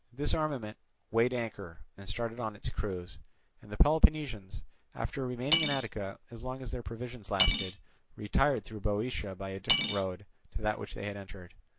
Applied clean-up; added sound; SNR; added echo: none; Cutlery, silverware / Dishes, pots, and pans; 1 dB; none.